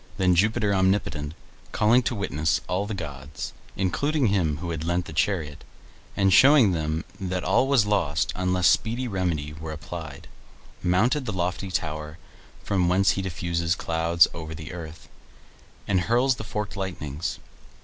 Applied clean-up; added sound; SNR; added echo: none; none; none; none.